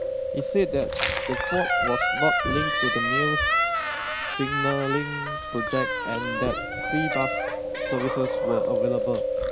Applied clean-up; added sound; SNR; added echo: none; Chewing, mastication + Squeak; -3 dB; none.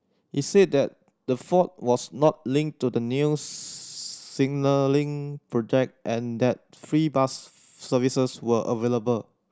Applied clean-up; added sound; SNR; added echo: none; none; none; none.